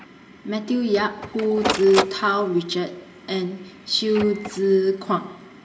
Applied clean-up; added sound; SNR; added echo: none; Printer; 10 dB; reverberation time 1.6 s.